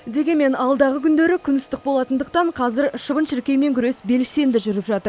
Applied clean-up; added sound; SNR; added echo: none; none; none; none.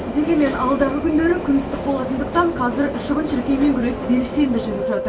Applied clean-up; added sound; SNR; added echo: none; Subway, metro, underground; 7 dB; reverberation time 0.2 s.